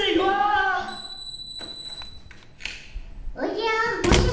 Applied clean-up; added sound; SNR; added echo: none; Slam; 4 dB; reverberation time 0.8 s.